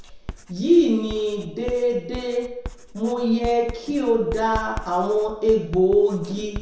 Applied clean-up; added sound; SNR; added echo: none; Writing; 14 dB; reverberation time 0.7 s.